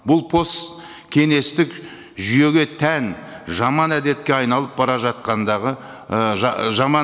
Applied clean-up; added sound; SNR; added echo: none; none; none; none.